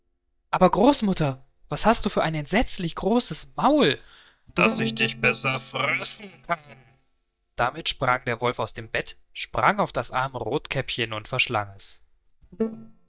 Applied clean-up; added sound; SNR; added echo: neural mask model DeepFilterNet 3.